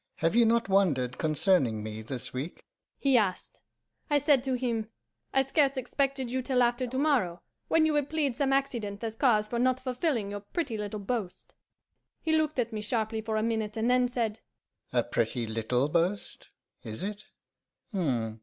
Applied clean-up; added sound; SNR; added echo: none; Bark; 19 dB; none.